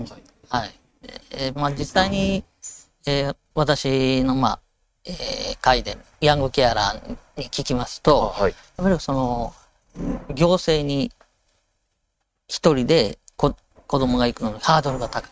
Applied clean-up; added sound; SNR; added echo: neural mask model RNNoise.